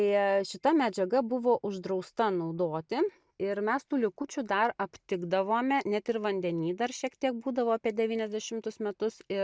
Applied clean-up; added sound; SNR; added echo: none; none; none; none.